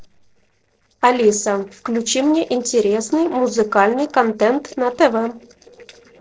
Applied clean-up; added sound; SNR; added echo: neural separator model SepFormer DNS4.